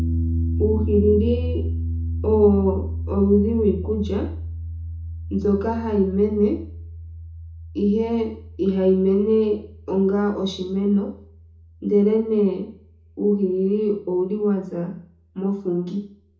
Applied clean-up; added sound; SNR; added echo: none; Piano; 7 dB; reverberation time 0.7 s.